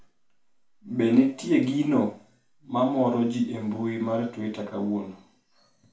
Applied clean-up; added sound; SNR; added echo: none; none; none; reverberation time 0.3 s.